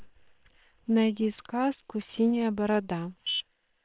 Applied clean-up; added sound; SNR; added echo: neural separator model SepFormer WHAM!.